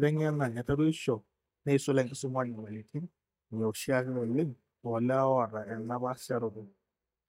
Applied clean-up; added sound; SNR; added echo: neural mask model DeepFilterNet 3.